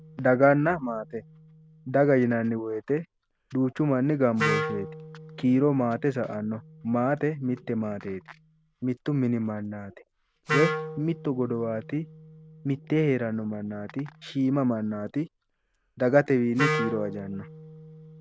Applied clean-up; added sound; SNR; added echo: none; Wind instrument, woodwind instrument; 10 dB; none.